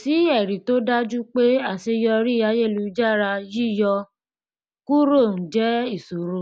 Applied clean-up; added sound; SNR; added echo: none; none; none; none.